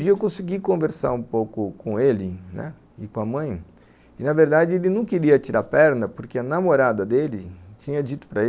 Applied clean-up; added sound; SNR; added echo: none; none; none; none.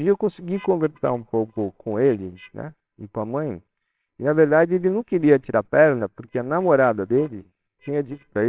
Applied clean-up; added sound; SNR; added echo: neural separator model SepFormer WHAMR!.